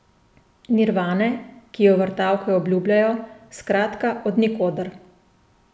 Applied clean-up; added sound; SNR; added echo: none; none; none; none.